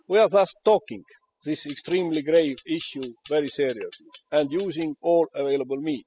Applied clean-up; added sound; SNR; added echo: classical method spectral subtraction.